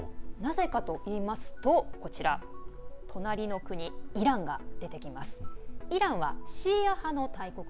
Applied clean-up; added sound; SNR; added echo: none; none; none; none.